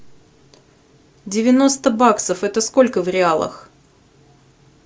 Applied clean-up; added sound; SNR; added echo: none; none; none; none.